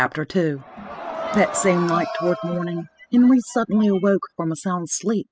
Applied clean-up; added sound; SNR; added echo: classical method spectral subtraction.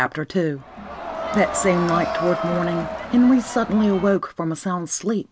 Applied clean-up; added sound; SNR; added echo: none; Crowd; 7 dB; none.